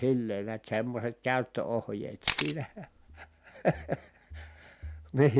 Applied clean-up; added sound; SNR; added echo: none; Camera; -1 dB; none.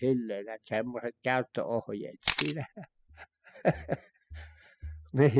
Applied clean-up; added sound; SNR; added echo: classical method spectral subtraction.